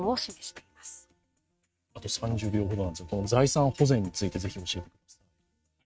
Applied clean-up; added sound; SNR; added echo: neural mask model RNNoise.